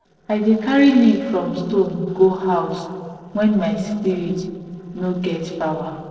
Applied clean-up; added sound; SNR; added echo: neural separator model SepFormer DNS4.